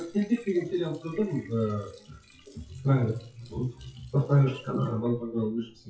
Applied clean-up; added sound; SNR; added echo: classical method WPE with log-MMSE.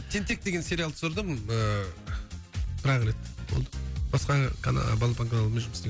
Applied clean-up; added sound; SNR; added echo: none; none; none; none.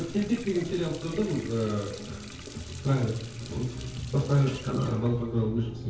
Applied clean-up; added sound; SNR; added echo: none; Water tap, faucet; 17 dB; reverberation time 2.4 s.